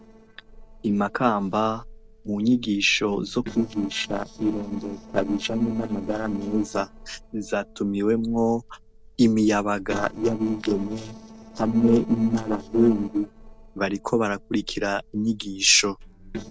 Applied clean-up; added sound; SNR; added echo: neural separator model SepFormer DNS4.